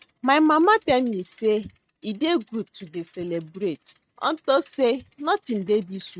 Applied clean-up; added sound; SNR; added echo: neural mask model RNNoise.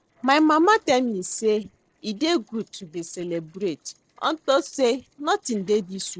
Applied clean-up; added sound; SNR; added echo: neural separator model SepFormer DNS4.